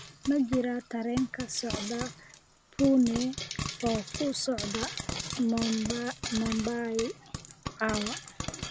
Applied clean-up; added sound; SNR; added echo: none; Frying (food); 7 dB; none.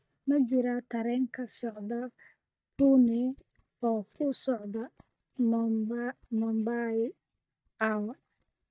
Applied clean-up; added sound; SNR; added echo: neural mask model DeepFilterNet 3.